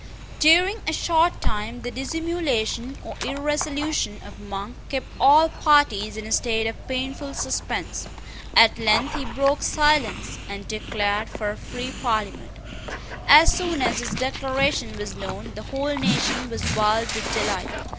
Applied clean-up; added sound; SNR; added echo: none; Dog; 9 dB; none.